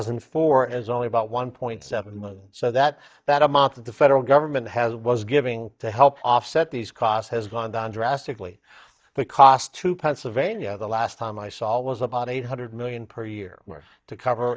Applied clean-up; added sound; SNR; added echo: neural mask model DeepFilterNet 3.